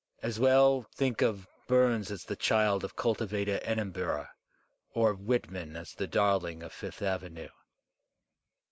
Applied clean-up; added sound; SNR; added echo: none; none; none; none.